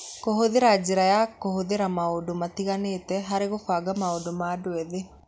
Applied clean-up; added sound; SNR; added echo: none; none; none; none.